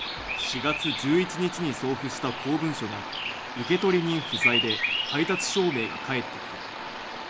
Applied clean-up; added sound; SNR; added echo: none; Bird vocalization, bird call, bird song; 3 dB; none.